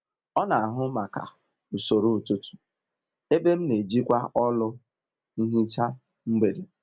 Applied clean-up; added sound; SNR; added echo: none; none; none; none.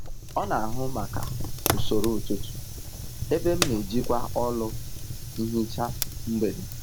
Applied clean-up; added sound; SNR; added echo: none; Fire; 0 dB; none.